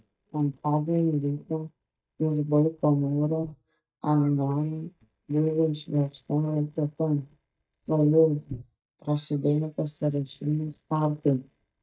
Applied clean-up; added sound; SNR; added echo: neural mask model DeepFilterNet 3.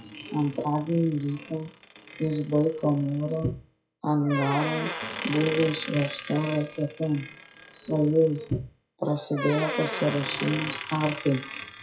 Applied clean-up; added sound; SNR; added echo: classical method WPE with log-MMSE.